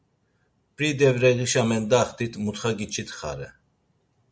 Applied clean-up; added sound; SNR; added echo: none; none; none; none.